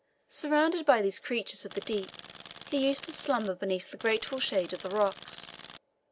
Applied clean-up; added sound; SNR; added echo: none; Tools; 16 dB; none.